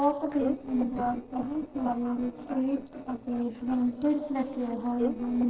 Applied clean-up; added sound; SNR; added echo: neural separator model SepFormer DNS4.